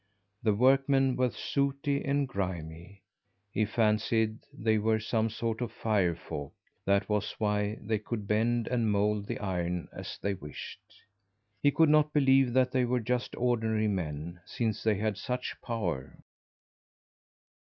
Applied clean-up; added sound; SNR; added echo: none; none; none; none.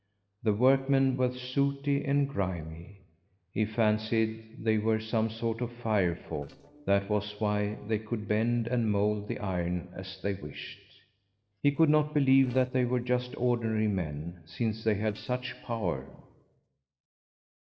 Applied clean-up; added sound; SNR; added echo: neural separator model SepFormer DNS4.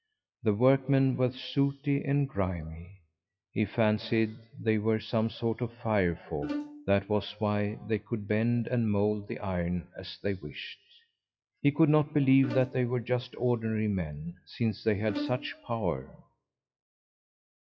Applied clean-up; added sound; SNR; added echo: classical method WPE with log-MMSE.